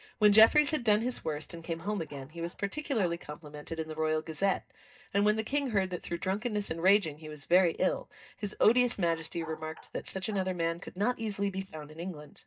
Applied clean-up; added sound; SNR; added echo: neural mask model DeepFilterNet 3.